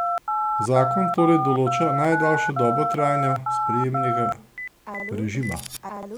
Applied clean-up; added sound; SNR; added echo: none; Telephone; 1 dB; none.